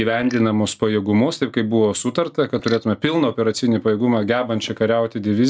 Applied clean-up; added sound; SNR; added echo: neural mask model Resemble Enhance denoiser.